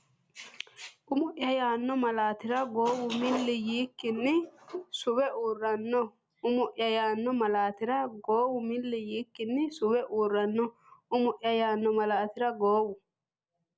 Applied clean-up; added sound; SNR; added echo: none; none; none; none.